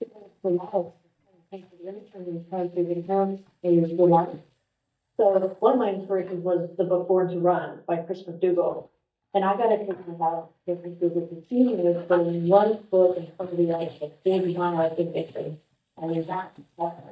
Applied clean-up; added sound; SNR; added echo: neural mask model DeepFilterNet 3.